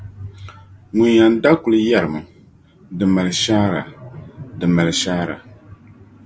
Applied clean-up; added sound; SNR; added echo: none; none; none; none.